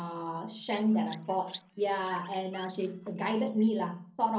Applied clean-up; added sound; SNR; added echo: neural separator model SepFormer DNS4.